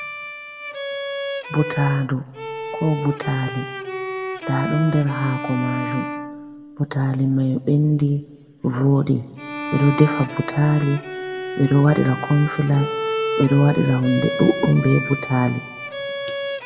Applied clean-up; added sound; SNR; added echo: none; Bowed string instrument; 8 dB; reverberation time 0.8 s.